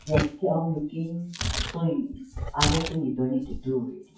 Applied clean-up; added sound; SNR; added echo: classical method WPE with log-MMSE.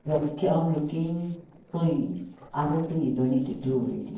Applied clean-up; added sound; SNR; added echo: neural separator model SepFormer DNS4.